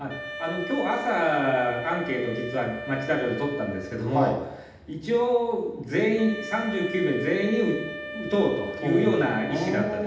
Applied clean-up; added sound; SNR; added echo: none; Wind instrument, woodwind instrument; 12 dB; reverberation time 0.8 s.